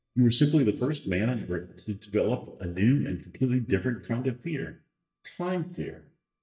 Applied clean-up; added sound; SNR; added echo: neural mask model DeepFilterNet 3.